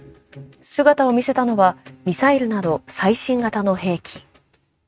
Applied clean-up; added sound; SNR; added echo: neural mask model RNNoise.